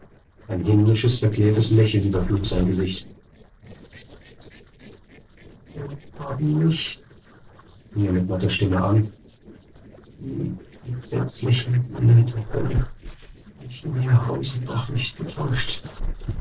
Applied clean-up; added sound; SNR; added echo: neural separator model SepFormer DNS4.